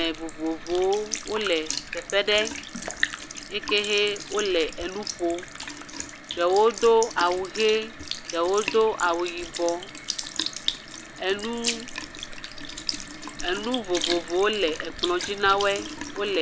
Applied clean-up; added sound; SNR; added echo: none; Sink (filling or washing) / Liquid; 8 dB; none.